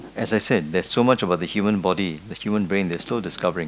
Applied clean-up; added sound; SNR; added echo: none; none; none; none.